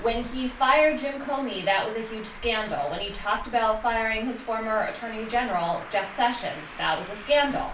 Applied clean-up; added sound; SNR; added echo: none; Traffic noise, roadway noise; 14 dB; reverberation time 0.4 s.